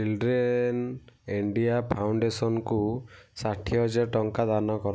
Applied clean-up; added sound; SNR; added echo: none; none; none; none.